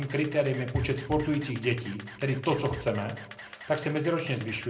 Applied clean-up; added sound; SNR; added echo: none; Camera; 16 dB; reverberation time 0.5 s.